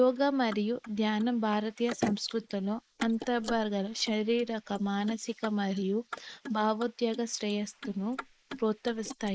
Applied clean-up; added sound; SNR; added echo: neural mask model Resemble Enhance denoiser.